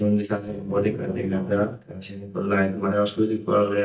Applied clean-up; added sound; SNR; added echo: neural mask model DeepFilterNet 3.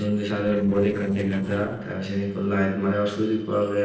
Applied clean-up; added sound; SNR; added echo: neural separator model SepFormer DNS4.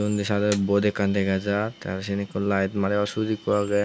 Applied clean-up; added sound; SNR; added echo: none; none; none; none.